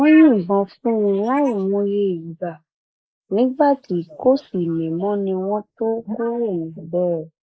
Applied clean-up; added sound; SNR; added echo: neural mask model Resemble Enhance denoiser.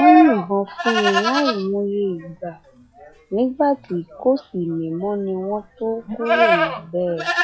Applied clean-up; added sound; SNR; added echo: classical method log-MMSE.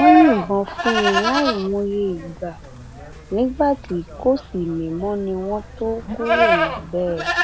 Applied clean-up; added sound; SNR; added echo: none; Livestock, farm animals, working animals; 2 dB; none.